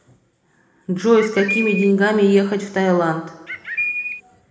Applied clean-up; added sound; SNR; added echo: none; Bird; 6 dB; reverberation time 0.9 s.